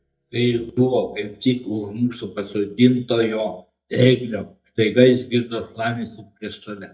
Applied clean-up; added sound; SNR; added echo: neural mask model DeepFilterNet 3.